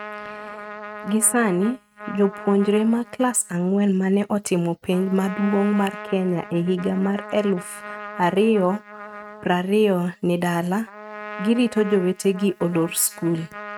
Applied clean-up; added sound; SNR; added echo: neural mask model RNNoise.